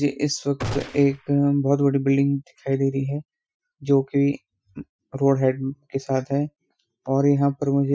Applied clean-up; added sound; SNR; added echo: classical method Wiener filter.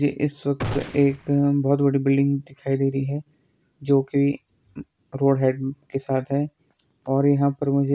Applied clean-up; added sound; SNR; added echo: none; Gunshot, gunfire; 11 dB; none.